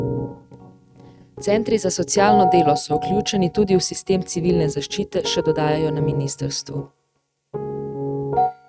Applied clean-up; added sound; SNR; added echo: neural mask model RNNoise.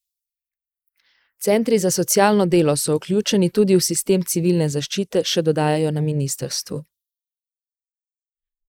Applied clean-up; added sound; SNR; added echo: neural mask model Resemble Enhance denoiser.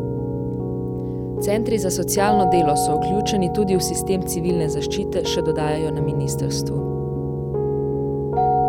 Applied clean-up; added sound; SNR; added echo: none; Piano + Keyboard (musical); -2 dB; none.